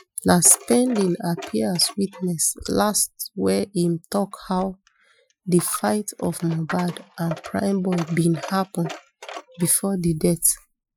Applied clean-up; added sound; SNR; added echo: classical method Wiener filter.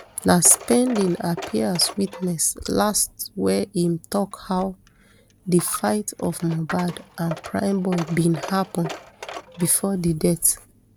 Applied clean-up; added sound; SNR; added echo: none; Coin (dropping); 16 dB; none.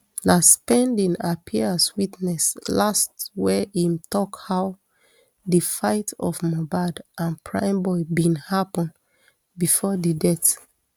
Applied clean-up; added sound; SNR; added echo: none; none; none; none.